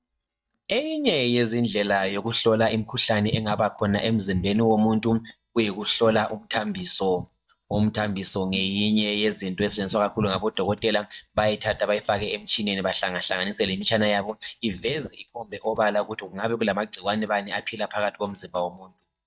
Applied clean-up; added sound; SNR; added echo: neural mask model DeepFilterNet 3.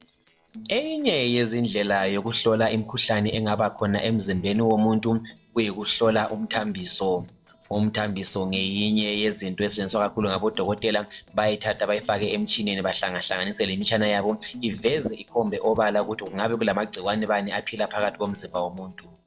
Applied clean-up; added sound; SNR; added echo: neural separator model SepFormer DNS4.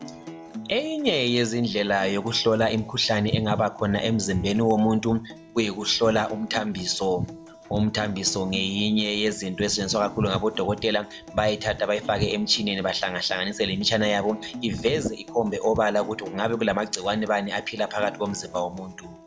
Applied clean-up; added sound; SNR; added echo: none; Acoustic guitar; 17 dB; reverberation time 0.3 s.